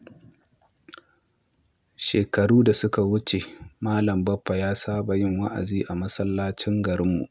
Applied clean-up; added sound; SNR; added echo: none; none; none; none.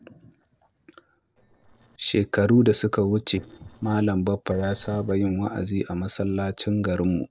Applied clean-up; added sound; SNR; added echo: neural separator model SepFormer DNS4.